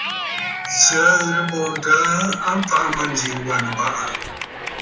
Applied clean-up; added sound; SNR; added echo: none; Cheering / Clapping; 8 dB; reverberation time 0.7 s.